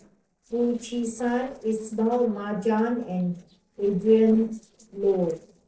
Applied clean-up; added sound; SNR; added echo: neural separator model SepFormer DNS4.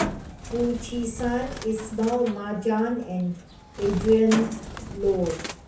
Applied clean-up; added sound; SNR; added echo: none; Bird; 10 dB; reverberation time 0.2 s.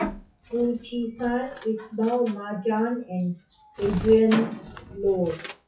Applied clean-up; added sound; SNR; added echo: classical method WPE with log-MMSE.